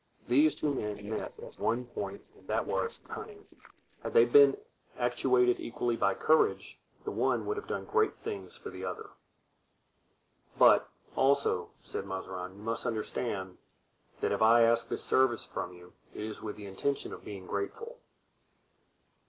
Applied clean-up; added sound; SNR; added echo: neural separator model SepFormer DNS4.